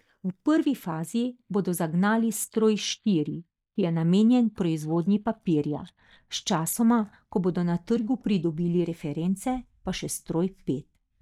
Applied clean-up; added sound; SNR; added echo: neural mask model DeepFilterNet 3.